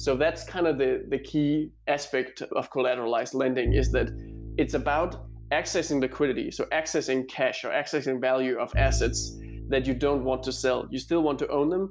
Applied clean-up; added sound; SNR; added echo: none; Bowed string instrument; 9 dB; none.